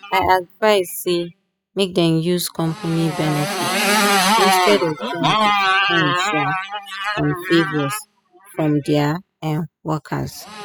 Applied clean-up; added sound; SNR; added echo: classical method spectral subtraction.